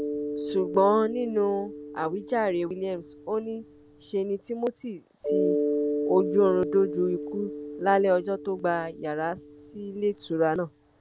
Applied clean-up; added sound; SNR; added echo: none; Mallet percussion; 6 dB; none.